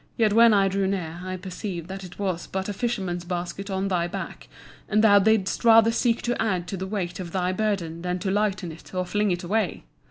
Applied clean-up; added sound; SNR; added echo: none; none; none; none.